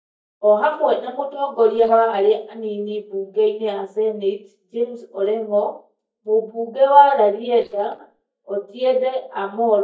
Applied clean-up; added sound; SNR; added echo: neural mask model DeepFilterNet 3.